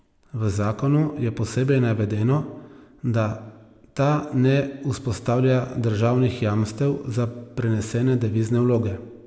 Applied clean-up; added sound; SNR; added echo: none; none; none; none.